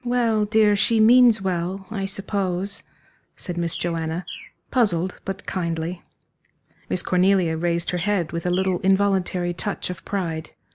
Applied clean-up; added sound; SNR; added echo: neural mask model Resemble Enhance denoiser.